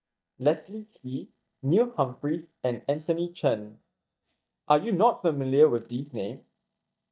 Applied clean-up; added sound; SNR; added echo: neural mask model DeepFilterNet 3.